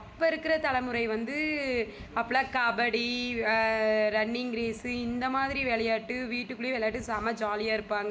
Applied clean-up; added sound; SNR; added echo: none; none; none; none.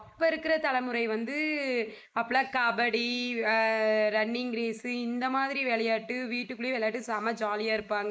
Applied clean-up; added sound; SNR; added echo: neural mask model Resemble Enhance denoiser.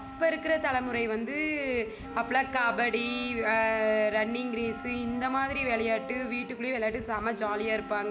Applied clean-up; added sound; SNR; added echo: none; Wind instrument, woodwind instrument + Wind instrument, woodwind instrument; 13 dB; none.